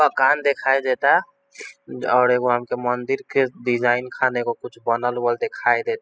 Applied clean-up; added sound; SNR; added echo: classical method spectral subtraction.